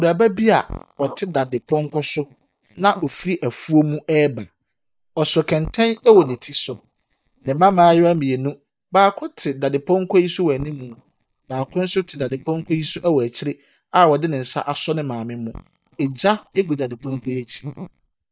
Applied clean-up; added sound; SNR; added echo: neural mask model DeepFilterNet 3.